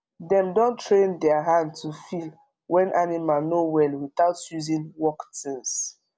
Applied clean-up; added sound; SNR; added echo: none; none; none; none.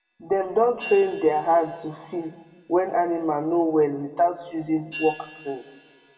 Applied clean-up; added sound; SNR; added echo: none; Hi-hat; 19 dB; reverberation time 1.3 s.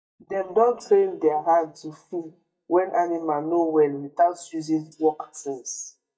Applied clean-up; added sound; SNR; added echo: neural mask model DeepFilterNet 3.